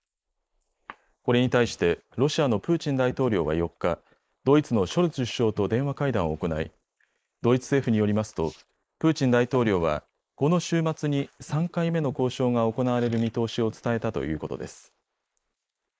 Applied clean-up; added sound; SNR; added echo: neural mask model Resemble Enhance denoiser.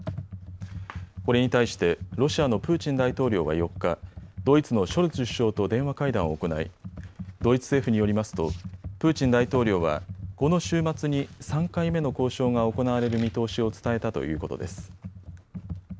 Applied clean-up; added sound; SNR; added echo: none; Computer keyboard; 12 dB; none.